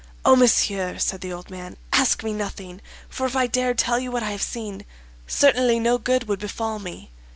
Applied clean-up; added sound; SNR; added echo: none; none; none; none.